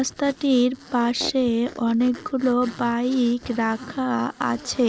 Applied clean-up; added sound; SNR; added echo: none; Zipper (clothing); 19 dB; none.